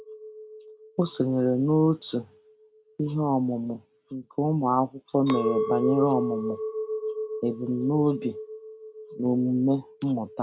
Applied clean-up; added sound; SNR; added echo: none; Chink, clink; 8 dB; none.